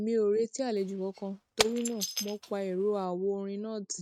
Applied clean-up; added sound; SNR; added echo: neural mask model RNNoise.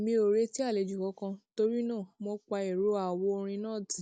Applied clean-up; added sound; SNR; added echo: none; none; none; none.